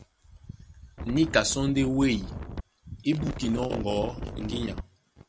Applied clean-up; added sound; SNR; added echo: none; Wind; 8 dB; none.